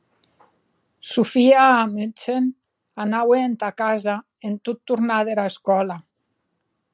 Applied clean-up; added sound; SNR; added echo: none; none; none; none.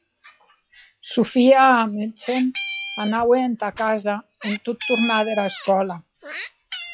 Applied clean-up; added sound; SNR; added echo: classical method log-MMSE.